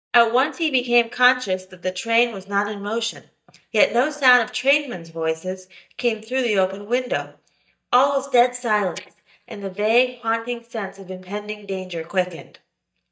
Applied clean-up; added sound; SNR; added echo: neural mask model DeepFilterNet 3.